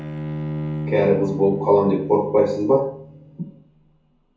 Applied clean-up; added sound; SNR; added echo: none; Bowed string instrument; 9 dB; reverberation time 0.6 s.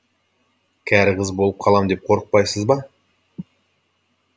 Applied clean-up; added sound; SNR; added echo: none; none; none; none.